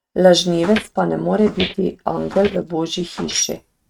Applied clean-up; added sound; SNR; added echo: neural mask model RNNoise.